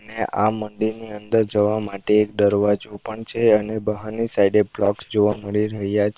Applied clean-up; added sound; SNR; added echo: neural separator model SepFormer WHAM!.